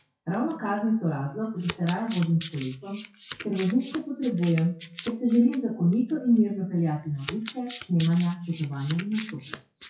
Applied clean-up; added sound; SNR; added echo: classical method WPE with log-MMSE.